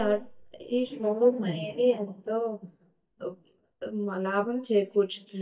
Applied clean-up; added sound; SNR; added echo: neural mask model DeepFilterNet 3.